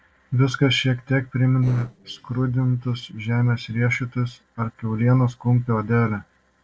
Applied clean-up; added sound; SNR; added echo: neural separator model SepFormer DNS4.